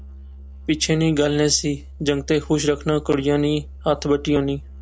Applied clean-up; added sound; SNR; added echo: none; Musical instrument; 17 dB; none.